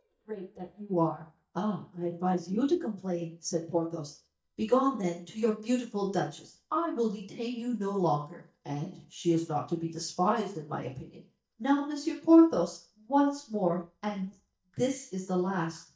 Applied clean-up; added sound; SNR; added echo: neural mask model DeepFilterNet 3.